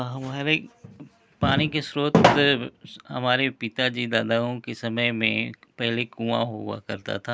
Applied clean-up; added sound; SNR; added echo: none; none; none; none.